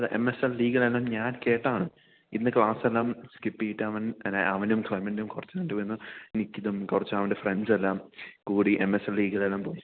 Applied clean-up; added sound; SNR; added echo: none; none; none; none.